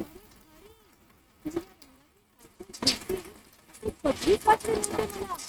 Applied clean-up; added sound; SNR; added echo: neural mask model RNNoise.